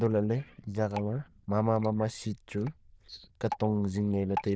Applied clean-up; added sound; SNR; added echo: neural diffusion model UNIVERSE++.